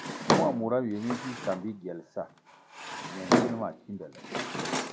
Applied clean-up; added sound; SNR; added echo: none; Drawer open or close; -3 dB; none.